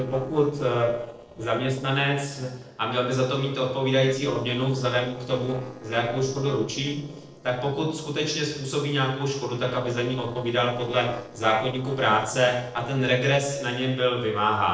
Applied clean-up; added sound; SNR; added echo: neural separator model SepFormer DNS4.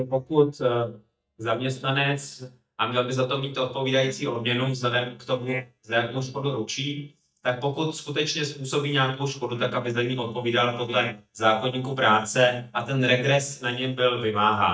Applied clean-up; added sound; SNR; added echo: neural mask model DeepFilterNet 3.